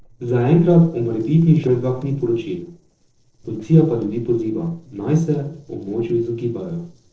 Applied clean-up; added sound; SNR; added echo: neural separator model SepFormer DNS4.